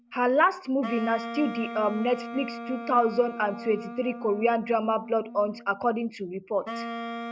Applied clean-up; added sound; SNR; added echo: none; Wind instrument, woodwind instrument; 11 dB; none.